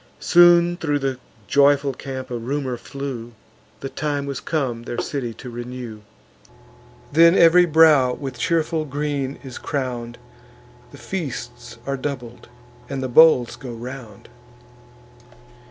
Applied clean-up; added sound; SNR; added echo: none; none; none; none.